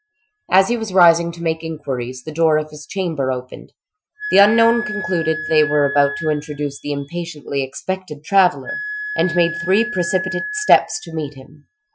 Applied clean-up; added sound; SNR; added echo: classical method Wiener filter.